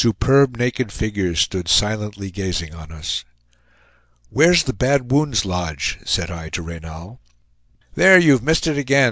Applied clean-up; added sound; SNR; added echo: none; none; none; none.